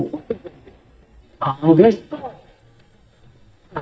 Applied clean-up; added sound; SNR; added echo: neural mask model DeepFilterNet 3.